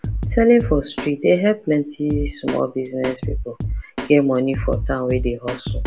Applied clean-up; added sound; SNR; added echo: none; Drum kit; 6 dB; none.